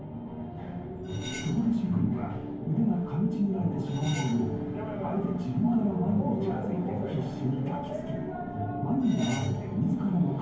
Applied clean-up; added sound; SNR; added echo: none; Cutlery, silverware; 15 dB; reverberation time 0.9 s.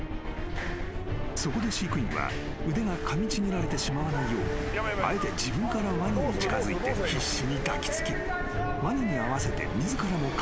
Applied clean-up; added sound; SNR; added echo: none; none; none; none.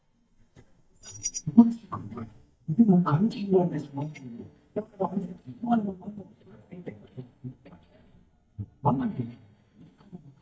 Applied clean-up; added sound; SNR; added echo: neural mask model DeepFilterNet 3.